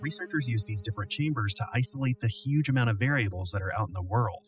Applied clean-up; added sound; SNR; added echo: classical method spectral subtraction.